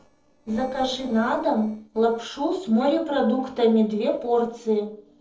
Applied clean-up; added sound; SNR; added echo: neural separator model SepFormer DNS4.